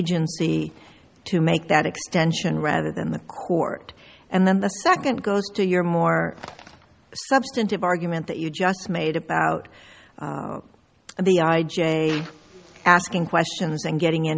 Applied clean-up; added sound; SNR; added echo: none; none; none; none.